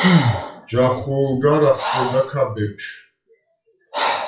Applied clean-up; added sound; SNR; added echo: classical method WPE with log-MMSE.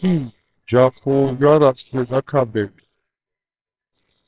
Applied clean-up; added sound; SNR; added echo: neural separator model SepFormer WHAMR!.